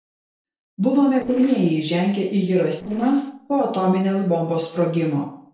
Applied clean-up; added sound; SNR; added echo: neural separator model SepFormer DNS4.